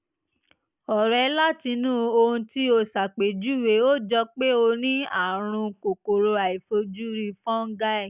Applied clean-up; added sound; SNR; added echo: none; none; none; none.